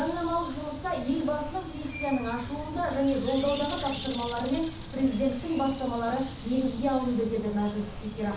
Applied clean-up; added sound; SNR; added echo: none; Bird; 11 dB; reverberation time 0.7 s.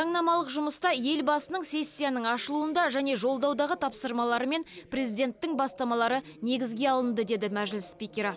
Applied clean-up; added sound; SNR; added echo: none; none; none; none.